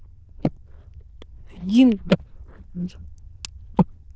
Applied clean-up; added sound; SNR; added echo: neural diffusion model UNIVERSE++.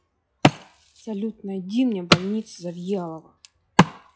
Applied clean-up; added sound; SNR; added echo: classical method log-MMSE.